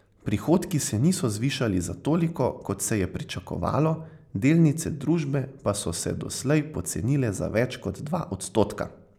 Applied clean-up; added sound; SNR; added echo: none; none; none; none.